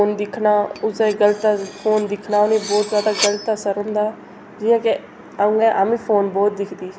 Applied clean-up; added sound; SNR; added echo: none; Cutlery, silverware; 13 dB; none.